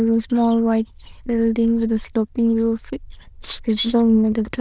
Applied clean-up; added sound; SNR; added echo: neural diffusion model UNIVERSE++.